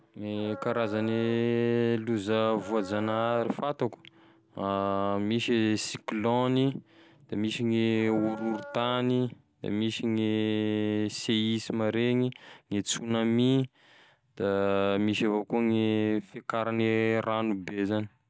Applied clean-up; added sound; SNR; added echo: none; Dog; 15 dB; none.